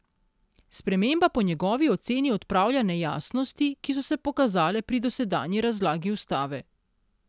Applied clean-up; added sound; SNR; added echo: none; none; none; none.